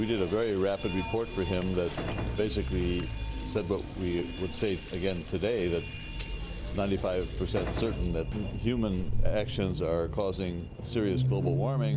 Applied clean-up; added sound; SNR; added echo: none; Gunshot, gunfire + Sink (filling or washing) / Water tap, faucet; 8 dB; none.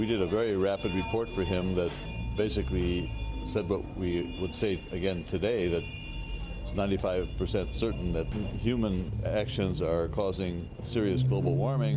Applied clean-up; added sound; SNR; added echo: none; none; none; none.